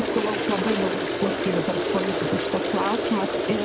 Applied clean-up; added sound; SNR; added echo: none; Toilet flush; -2 dB; none.